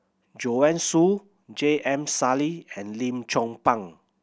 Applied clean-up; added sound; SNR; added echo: none; none; none; none.